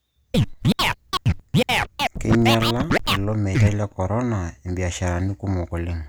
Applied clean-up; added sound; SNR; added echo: none; Scratching (performance technique); -3 dB; none.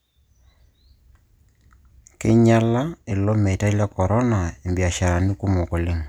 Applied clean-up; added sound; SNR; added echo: none; none; none; none.